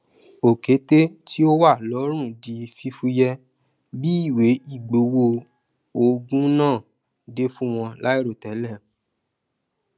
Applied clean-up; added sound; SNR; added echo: none; none; none; none.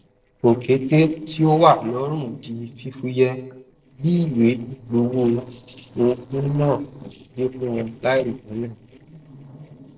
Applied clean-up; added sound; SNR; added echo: neural separator model SepFormer DNS4.